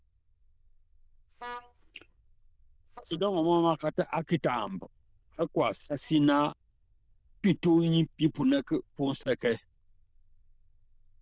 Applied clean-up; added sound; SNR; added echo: neural diffusion model UNIVERSE++.